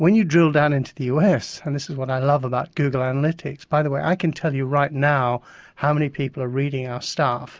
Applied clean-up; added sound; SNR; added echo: none; none; none; none.